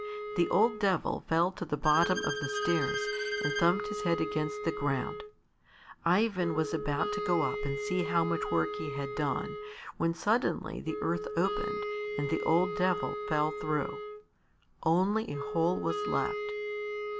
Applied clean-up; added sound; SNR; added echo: none; Wind instrument, woodwind instrument + Bowed string instrument; 5 dB; none.